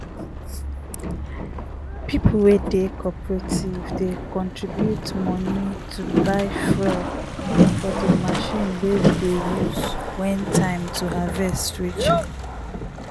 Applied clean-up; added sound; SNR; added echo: none; Boat, Water vehicle; -1 dB; none.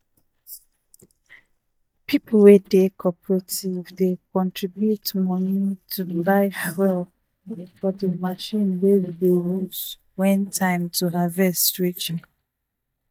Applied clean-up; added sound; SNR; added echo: neural mask model DeepFilterNet 3.